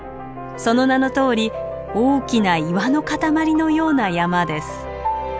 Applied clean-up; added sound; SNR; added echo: none; none; none; none.